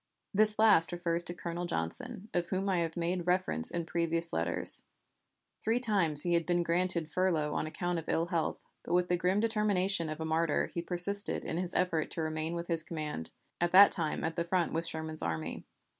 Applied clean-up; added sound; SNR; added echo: none; none; none; none.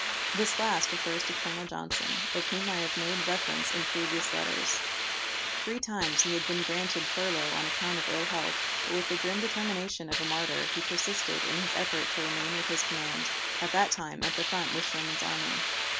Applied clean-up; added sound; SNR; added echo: none; Hiss; -3 dB; none.